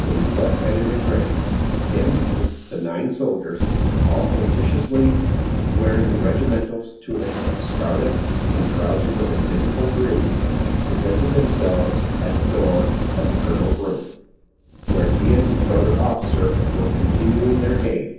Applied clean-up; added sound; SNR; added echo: none; Fire; -4 dB; reverberation time 0.7 s.